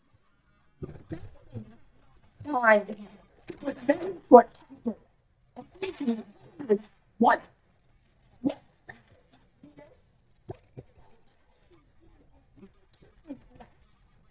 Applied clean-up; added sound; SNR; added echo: neural mask model DeepFilterNet 3.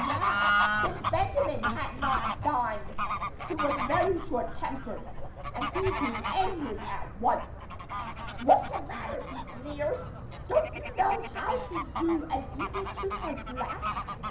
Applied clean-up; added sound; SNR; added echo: none; Bird / Fowl; 1 dB; reverberation time 0.5 s.